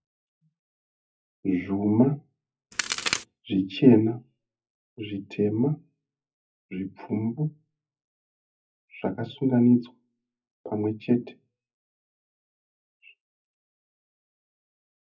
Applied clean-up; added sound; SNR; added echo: classical method WPE with log-MMSE.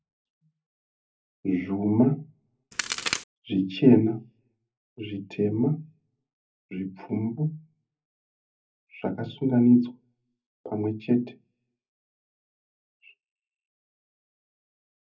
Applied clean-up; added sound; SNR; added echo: none; Crack; 2 dB; reverberation time 0.4 s.